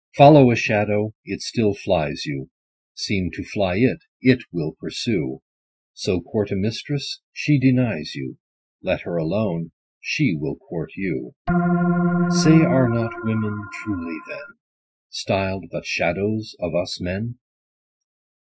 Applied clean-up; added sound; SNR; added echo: classical method Wiener filter.